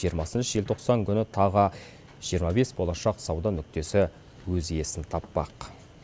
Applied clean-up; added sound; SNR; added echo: none; none; none; none.